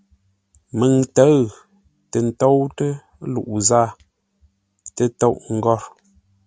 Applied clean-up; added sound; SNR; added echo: none; none; none; none.